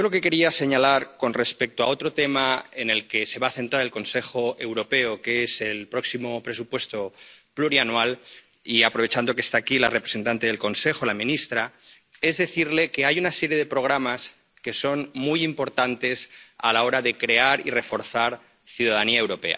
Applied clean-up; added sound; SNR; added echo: none; none; none; none.